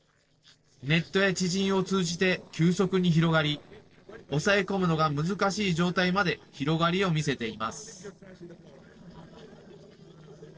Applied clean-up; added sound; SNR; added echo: neural separator model SepFormer DNS4.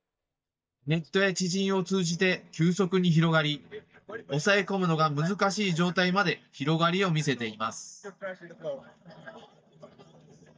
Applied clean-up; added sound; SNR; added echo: neural mask model DeepFilterNet 3.